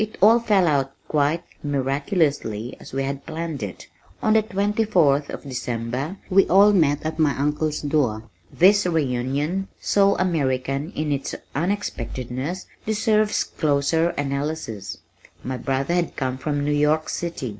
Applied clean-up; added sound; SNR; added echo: none; none; none; none.